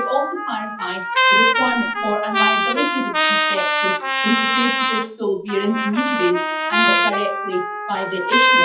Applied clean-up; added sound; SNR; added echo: classical method WPE with log-MMSE.